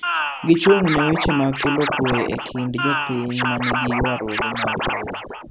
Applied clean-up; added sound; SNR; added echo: none; Scratching (performance technique); 2 dB; none.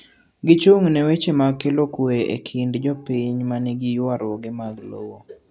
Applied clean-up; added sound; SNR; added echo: none; none; none; none.